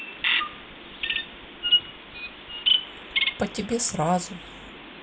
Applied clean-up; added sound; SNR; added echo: none; Bird vocalization, bird call, bird song; -4 dB; reverberation time 0.2 s.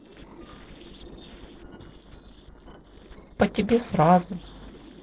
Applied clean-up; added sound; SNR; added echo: neural separator model SepFormer DNS4.